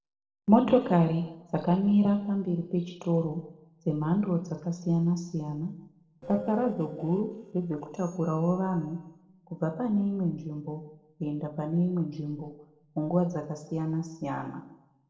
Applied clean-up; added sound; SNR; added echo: neural separator model SepFormer DNS4.